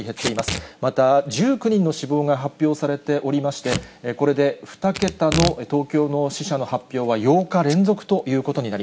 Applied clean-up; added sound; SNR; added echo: none; Packing tape, duct tape / Tearing; 13 dB; none.